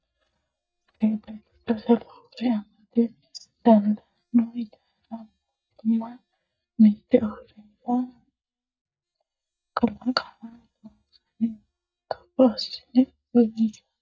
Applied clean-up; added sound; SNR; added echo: neural mask model DeepFilterNet 3.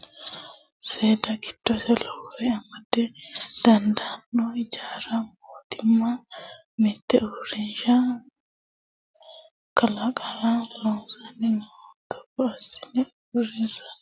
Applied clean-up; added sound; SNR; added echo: none; none; none; none.